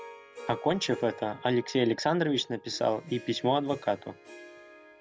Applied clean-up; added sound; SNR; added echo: none; Harp; 18 dB; none.